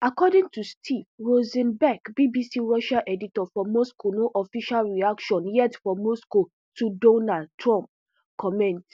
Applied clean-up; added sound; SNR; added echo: none; none; none; none.